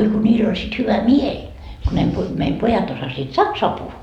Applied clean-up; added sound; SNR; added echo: none; none; none; none.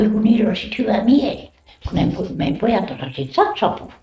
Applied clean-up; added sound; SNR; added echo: neural mask model RNNoise.